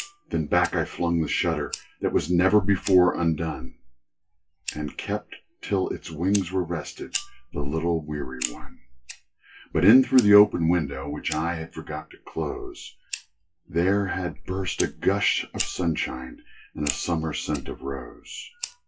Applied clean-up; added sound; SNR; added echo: classical method WPE with log-MMSE.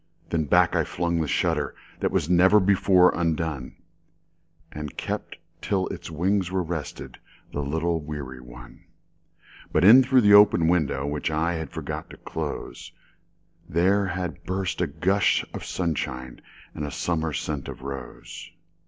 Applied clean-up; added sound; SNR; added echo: none; none; none; none.